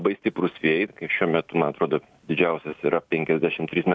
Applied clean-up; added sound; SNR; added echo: none; none; none; none.